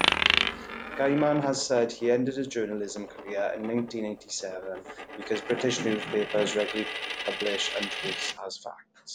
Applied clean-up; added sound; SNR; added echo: none; Coin (dropping); 4 dB; none.